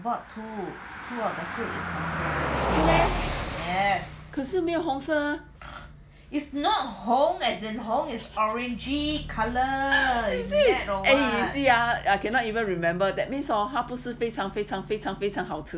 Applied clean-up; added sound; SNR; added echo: none; Car passing by; 8 dB; none.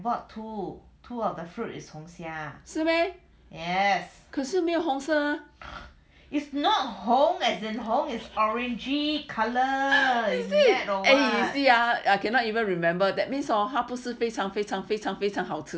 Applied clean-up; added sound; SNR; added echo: none; none; none; none.